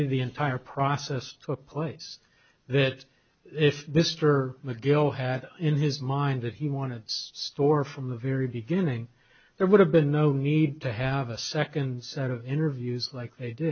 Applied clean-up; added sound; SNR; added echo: none; none; none; none.